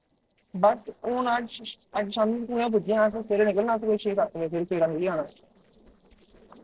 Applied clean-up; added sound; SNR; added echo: neural separator model SepFormer DNS4.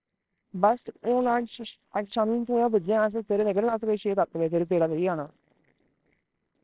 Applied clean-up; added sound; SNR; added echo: neural separator model SepFormer WHAMR!.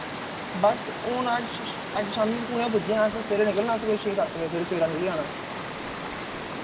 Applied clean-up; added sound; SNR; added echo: none; Water; 7 dB; reverberation time 1.2 s.